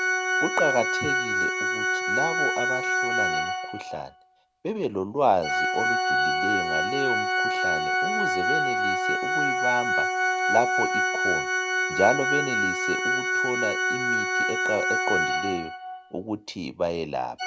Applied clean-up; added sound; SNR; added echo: none; Organ; -4 dB; none.